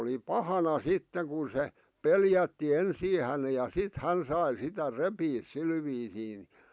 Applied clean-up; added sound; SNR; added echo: none; none; none; none.